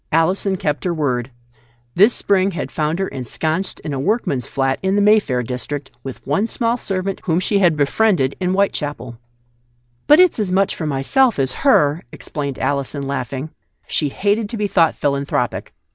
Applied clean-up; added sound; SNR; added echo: none; none; none; none.